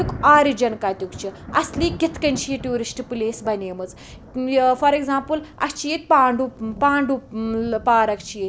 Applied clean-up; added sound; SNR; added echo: none; Thunder; 16 dB; none.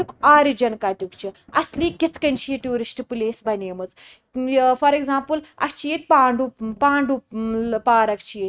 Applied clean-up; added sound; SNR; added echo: neural mask model RNNoise.